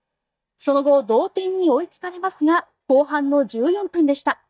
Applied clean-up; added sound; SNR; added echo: neural mask model DeepFilterNet 3.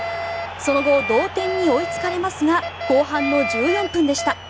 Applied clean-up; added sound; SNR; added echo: none; Alarm + Wind instrument, woodwind instrument; 7 dB; none.